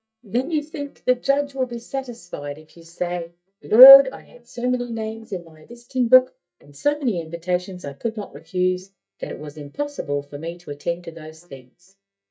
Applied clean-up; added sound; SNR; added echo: neural mask model DeepFilterNet 3.